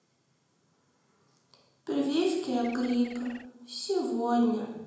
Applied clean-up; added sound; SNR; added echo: none; Bird; 18 dB; reverberation time 1.0 s.